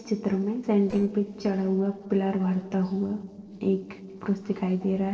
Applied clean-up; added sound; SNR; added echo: neural separator model SepFormer DNS4.